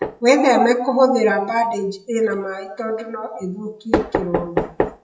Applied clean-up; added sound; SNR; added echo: classical method WPE with log-MMSE.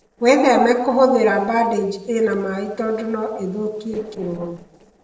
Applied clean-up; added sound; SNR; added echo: neural separator model SepFormer DNS4.